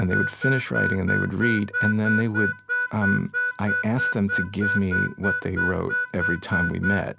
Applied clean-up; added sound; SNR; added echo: none; Harmonica; 1 dB; none.